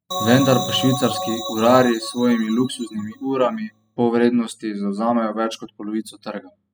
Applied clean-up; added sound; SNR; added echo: classical method spectral subtraction.